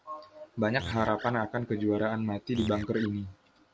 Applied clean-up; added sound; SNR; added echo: none; Animal; 12 dB; none.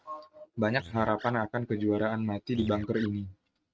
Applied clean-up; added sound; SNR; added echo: neural mask model RNNoise.